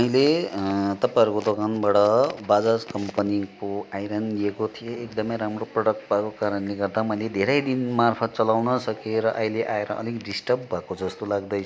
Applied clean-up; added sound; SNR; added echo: none; none; none; none.